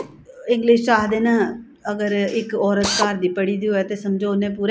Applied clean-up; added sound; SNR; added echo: none; Drill; 13 dB; none.